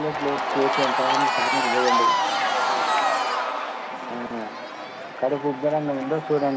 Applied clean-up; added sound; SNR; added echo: none; Crowd / Cheering; -3 dB; none.